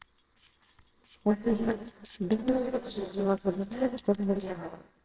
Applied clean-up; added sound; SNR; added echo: neural separator model SepFormer WHAMR!.